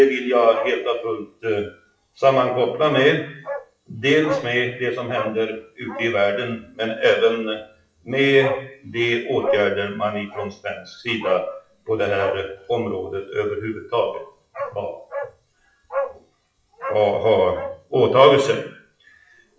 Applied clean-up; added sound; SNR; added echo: classical method WPE with log-MMSE.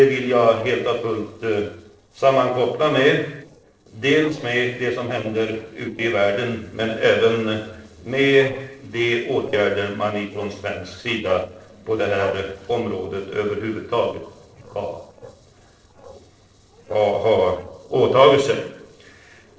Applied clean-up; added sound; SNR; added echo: neural separator model SepFormer DNS4.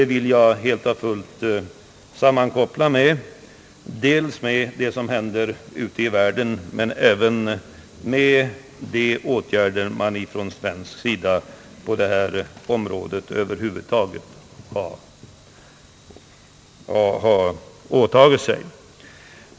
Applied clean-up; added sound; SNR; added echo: none; none; none; none.